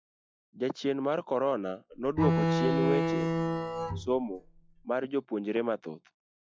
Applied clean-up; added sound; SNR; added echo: classical method log-MMSE.